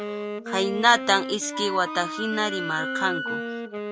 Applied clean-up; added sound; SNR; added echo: none; Wind instrument, woodwind instrument + Wind instrument, woodwind instrument; 6 dB; none.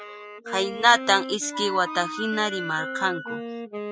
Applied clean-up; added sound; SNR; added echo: classical method spectral subtraction.